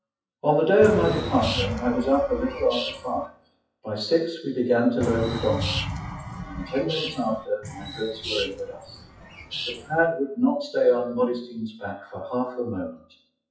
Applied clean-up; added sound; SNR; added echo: classical method WPE with log-MMSE.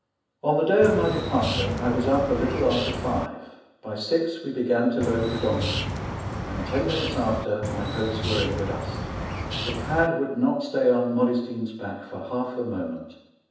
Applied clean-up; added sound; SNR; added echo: none; Bird; 4 dB; reverberation time 0.9 s.